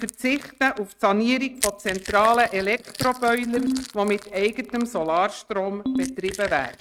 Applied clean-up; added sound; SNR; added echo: neural mask model RNNoise.